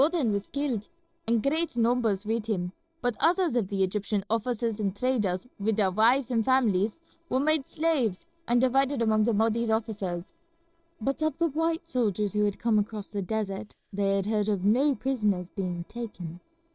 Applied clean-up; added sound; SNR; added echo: neural separator model SepFormer DNS4.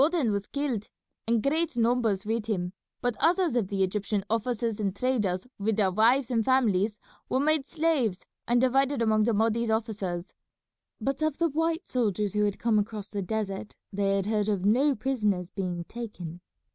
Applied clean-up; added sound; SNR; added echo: none; none; none; none.